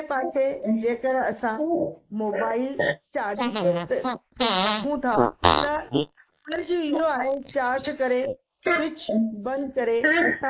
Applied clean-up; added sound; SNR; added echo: neural mask model Resemble Enhance denoiser.